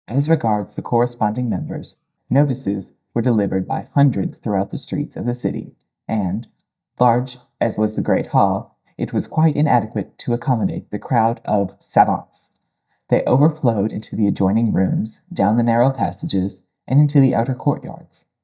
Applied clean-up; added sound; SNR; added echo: neural mask model DeepFilterNet 3.